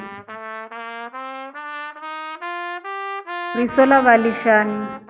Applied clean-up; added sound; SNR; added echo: none; Trumpet; 10 dB; none.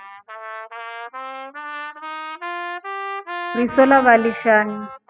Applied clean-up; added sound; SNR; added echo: classical method spectral subtraction.